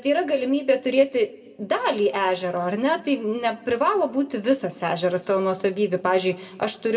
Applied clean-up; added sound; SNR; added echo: none; none; none; reverberation time 1.5 s.